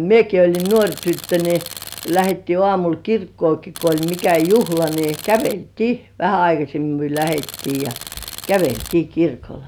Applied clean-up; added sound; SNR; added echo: none; Tools; 14 dB; none.